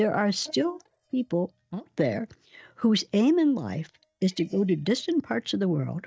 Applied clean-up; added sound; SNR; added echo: neural mask model DeepFilterNet 3.